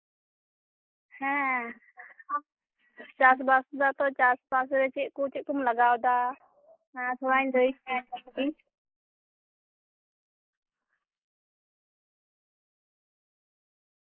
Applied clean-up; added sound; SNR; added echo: neural mask model Resemble Enhance denoiser.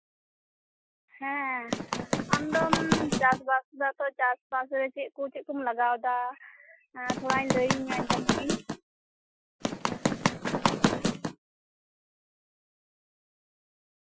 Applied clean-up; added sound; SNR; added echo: classical method Wiener filter.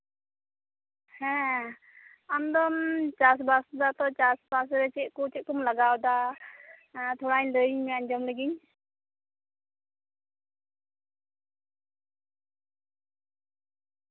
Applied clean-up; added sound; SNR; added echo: none; none; none; none.